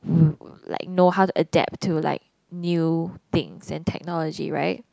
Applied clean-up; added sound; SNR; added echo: none; none; none; none.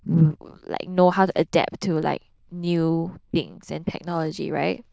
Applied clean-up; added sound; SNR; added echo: neural diffusion model UNIVERSE++.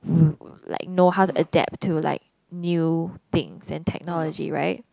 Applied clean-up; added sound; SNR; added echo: none; Fart; 19 dB; none.